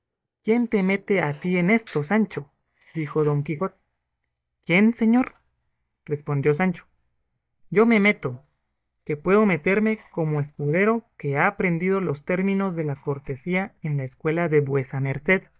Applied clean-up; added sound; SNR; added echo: neural mask model DeepFilterNet 3.